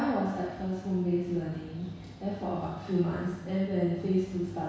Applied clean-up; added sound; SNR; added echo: none; none; none; reverberation time 1.1 s.